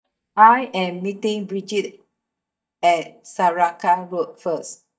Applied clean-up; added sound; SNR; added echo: neural mask model DeepFilterNet 3.